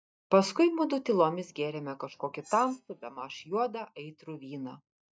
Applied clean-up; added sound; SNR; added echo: neural mask model DeepFilterNet 3.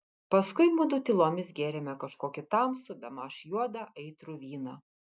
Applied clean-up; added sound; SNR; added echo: none; none; none; none.